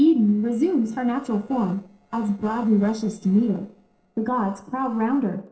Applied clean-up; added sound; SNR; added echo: neural separator model SepFormer DNS4.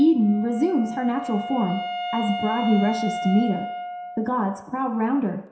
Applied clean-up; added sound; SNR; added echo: none; Wind instrument, woodwind instrument; 9 dB; reverberation time 0.7 s.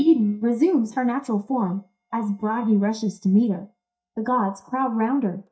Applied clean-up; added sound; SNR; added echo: neural mask model DeepFilterNet 3.